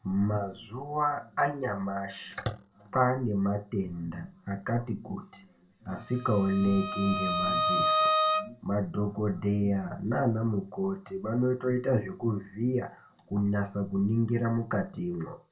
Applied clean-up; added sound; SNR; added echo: none; Bowed string instrument; 0 dB; reverberation time 0.2 s.